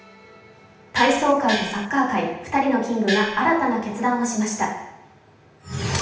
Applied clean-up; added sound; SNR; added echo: none; Gong; 5 dB; reverberation time 0.8 s.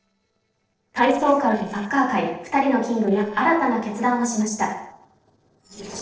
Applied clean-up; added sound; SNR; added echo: neural separator model SepFormer DNS4.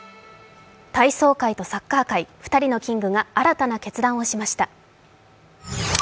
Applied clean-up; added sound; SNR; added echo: none; none; none; none.